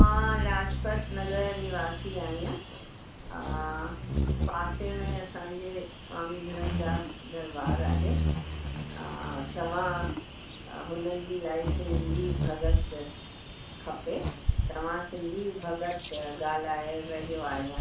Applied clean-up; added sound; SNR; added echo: none; Bird vocalization, bird call, bird song; -3 dB; reverberation time 0.3 s.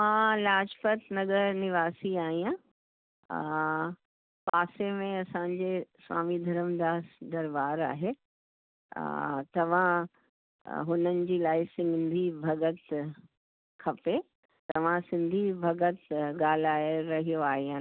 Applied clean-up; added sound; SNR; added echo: none; none; none; none.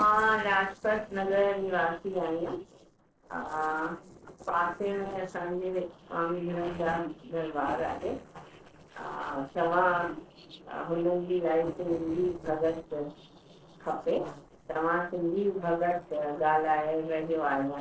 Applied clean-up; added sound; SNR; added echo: neural separator model SepFormer DNS4.